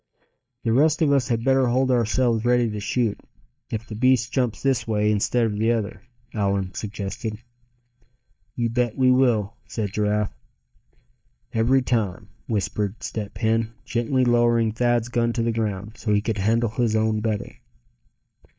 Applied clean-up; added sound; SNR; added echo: neural mask model DeepFilterNet 3.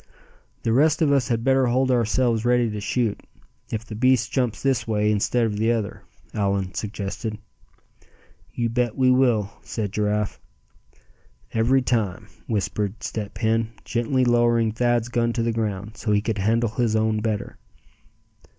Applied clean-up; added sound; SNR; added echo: none; none; none; none.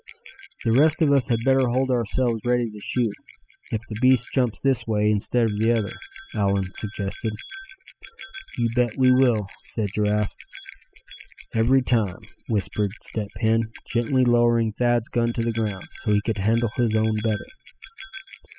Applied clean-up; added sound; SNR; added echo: classical method spectral subtraction.